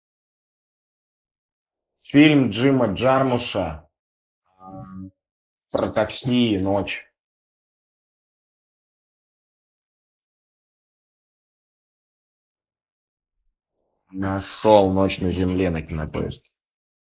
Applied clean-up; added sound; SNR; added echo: neural mask model Resemble Enhance denoiser.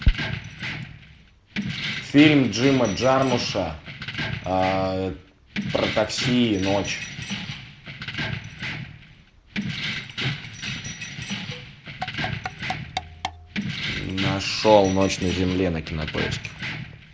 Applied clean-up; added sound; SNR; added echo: none; Tap / Percussion + Keys jangling; 6 dB; none.